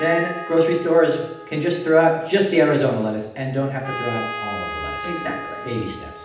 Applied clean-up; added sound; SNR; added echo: none; Trumpet; 12 dB; reverberation time 0.8 s.